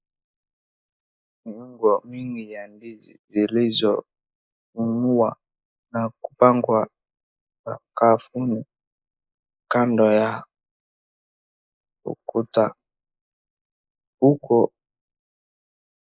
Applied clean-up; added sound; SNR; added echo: neural mask model Resemble Enhance denoiser.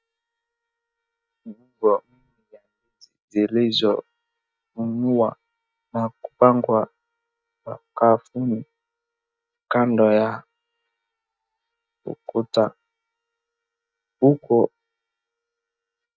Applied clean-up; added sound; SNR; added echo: neural mask model DeepFilterNet 3.